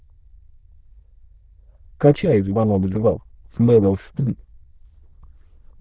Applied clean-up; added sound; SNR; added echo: neural diffusion model UNIVERSE++.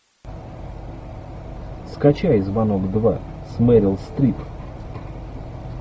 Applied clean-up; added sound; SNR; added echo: none; none; none; none.